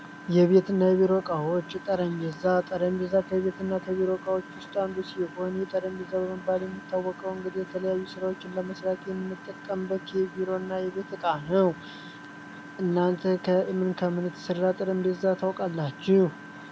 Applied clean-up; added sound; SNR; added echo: none; Engine; 16 dB; none.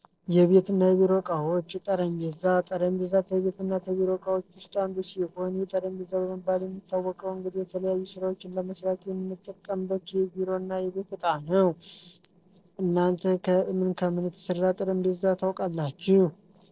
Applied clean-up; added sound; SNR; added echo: neural separator model SepFormer DNS4.